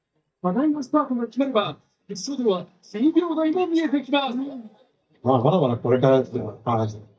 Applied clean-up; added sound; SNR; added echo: neural mask model DeepFilterNet 3.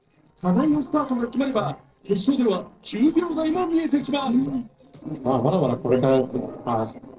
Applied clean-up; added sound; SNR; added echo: neural separator model SepFormer DNS4.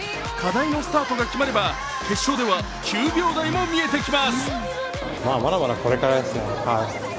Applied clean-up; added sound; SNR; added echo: none; none; none; none.